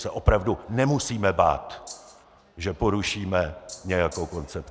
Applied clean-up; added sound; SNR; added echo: none; Rattle (instrument); 19 dB; none.